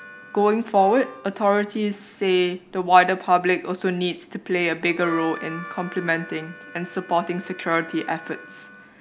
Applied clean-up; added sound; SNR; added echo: none; Harmonica; 18 dB; none.